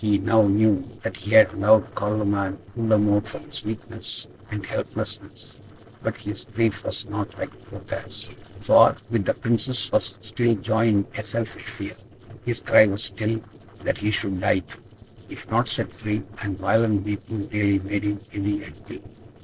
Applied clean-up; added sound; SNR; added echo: neural separator model SepFormer DNS4.